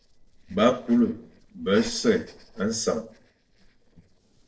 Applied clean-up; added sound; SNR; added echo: neural separator model SepFormer DNS4.